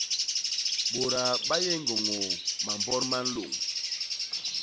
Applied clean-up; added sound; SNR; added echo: none; Bird; -4 dB; none.